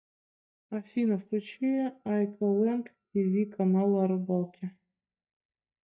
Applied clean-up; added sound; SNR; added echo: neural mask model DeepFilterNet 3.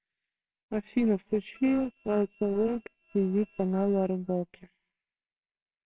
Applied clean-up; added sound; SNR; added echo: neural separator model SepFormer WHAMR!.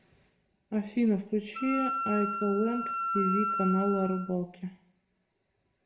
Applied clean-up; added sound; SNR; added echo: none; Wind instrument, woodwind instrument; 3 dB; reverberation time 0.5 s.